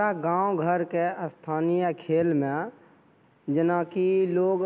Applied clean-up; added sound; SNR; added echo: none; none; none; none.